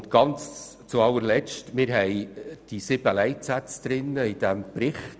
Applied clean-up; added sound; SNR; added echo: none; none; none; none.